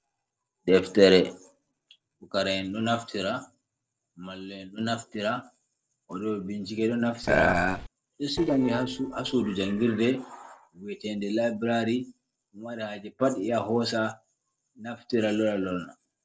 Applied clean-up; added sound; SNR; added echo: neural separator model SepFormer DNS4.